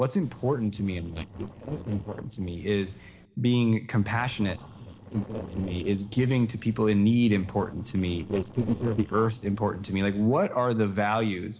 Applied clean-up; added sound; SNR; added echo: neural separator model SepFormer DNS4.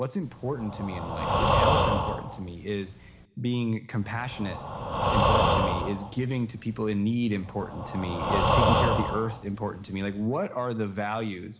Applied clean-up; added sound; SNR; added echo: none; Breathing; -3 dB; reverberation time 2.5 s.